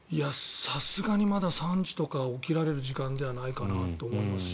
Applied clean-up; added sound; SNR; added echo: none; Squeak / Tools; 13 dB; none.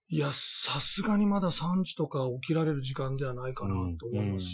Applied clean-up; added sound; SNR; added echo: classical method Wiener filter.